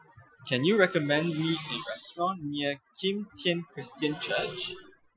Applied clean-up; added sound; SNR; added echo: classical method Wiener filter.